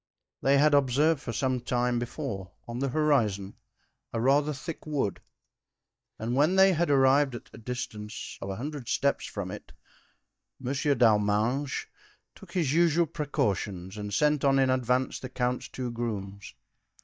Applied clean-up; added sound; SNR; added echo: neural mask model DeepFilterNet 3.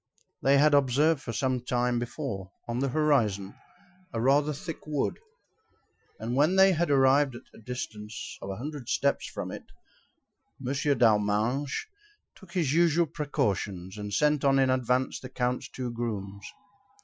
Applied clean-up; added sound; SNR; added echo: classical method Wiener filter.